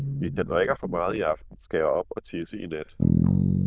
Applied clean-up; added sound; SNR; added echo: neural diffusion model UNIVERSE++.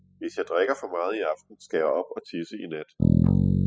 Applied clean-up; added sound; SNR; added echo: classical method spectral subtraction.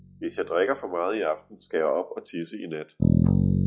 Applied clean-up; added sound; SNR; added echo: classical method log-MMSE.